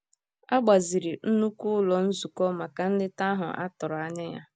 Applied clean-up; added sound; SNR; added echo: none; none; none; none.